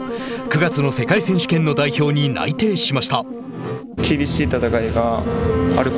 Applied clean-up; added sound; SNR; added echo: none; Wind instrument, woodwind instrument; 9 dB; none.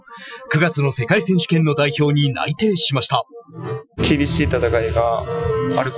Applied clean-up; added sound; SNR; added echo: classical method Wiener filter.